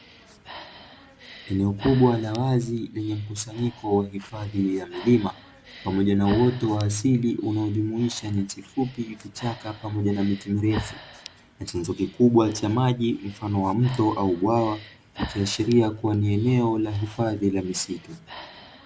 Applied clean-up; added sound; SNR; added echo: none; Breathing; 18 dB; none.